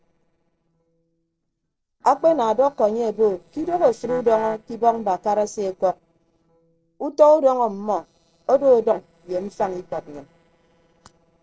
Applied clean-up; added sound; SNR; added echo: neural separator model SepFormer DNS4.